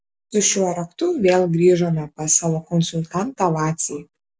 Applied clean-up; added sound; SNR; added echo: none; none; none; none.